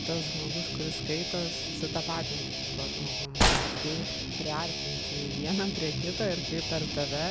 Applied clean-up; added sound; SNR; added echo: none; Guitar + Gunshot, gunfire; -3 dB; none.